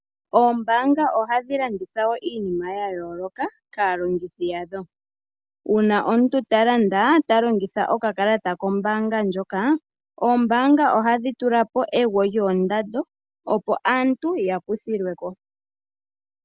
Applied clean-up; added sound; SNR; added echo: none; none; none; none.